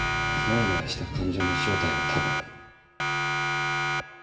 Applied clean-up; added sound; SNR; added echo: none; Siren; -3 dB; reverberation time 0.8 s.